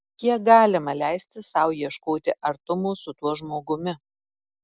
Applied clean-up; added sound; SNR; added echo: none; none; none; none.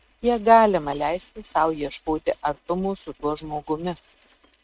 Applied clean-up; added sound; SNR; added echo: neural mask model RNNoise.